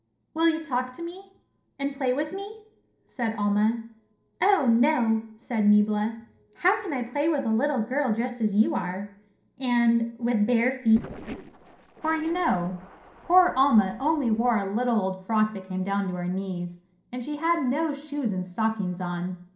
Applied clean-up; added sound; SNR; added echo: neural separator model SepFormer DNS4.